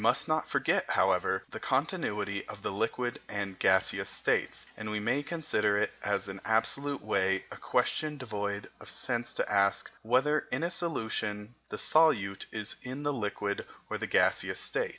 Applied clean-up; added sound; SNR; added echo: none; none; none; none.